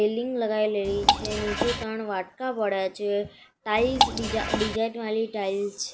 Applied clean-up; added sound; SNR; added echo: none; Drip / Water; -1 dB; none.